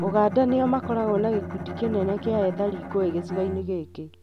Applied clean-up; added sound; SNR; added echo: none; Bowed string instrument; 9 dB; none.